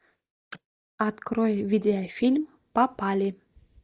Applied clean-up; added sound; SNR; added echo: neural mask model DeepFilterNet 3.